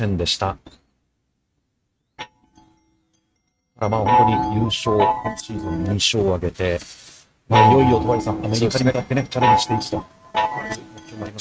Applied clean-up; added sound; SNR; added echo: neural mask model RNNoise.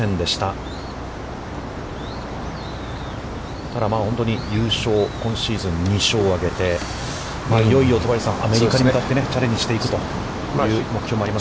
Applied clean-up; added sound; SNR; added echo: none; none; none; none.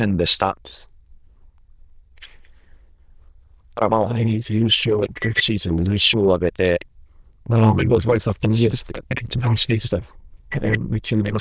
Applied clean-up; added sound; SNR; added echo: neural diffusion model UNIVERSE++.